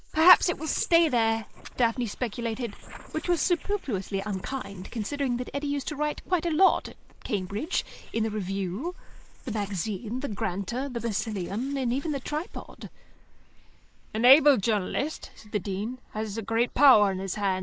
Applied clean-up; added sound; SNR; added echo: neural mask model Resemble Enhance denoiser.